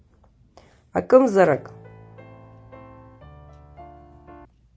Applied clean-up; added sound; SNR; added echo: none; Piano; 20 dB; none.